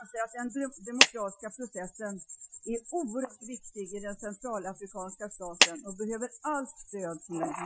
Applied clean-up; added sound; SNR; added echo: classical method Wiener filter.